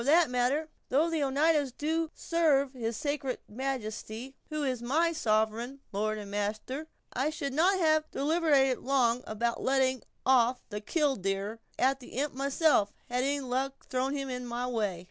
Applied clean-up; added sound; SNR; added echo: none; none; none; none.